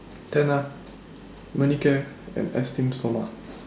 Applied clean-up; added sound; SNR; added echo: none; none; none; none.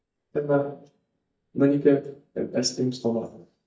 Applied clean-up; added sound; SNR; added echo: neural mask model DeepFilterNet 3.